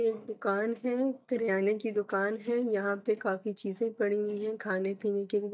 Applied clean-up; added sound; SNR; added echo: neural mask model DeepFilterNet 3.